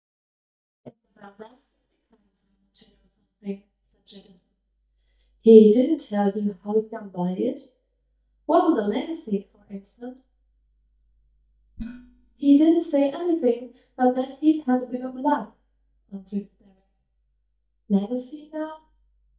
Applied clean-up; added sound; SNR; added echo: neural mask model DeepFilterNet 3.